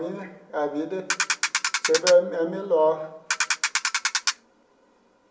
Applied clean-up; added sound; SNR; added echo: none; Ratchet, pawl; -1 dB; reverberation time 1.6 s.